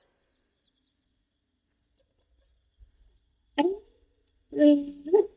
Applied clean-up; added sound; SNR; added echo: neural mask model DeepFilterNet 3.